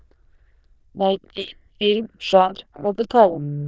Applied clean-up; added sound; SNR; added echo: neural diffusion model UNIVERSE++.